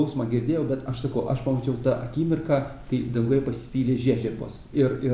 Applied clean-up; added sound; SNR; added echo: none; none; none; none.